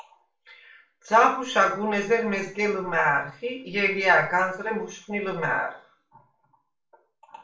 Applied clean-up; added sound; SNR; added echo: none; none; none; reverberation time 0.4 s.